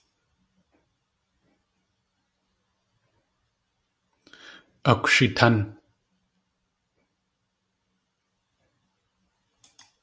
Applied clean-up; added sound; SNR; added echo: none; none; none; none.